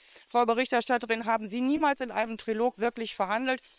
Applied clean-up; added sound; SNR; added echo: neural separator model SepFormer WHAM!.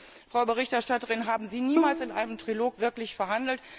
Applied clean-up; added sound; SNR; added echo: none; Bowed string instrument; 4 dB; none.